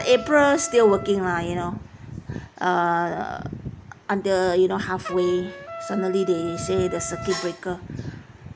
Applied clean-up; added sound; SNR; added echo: none; Trumpet; 16 dB; none.